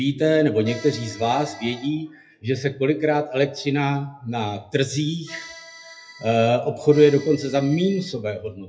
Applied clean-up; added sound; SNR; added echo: classical method WPE with log-MMSE.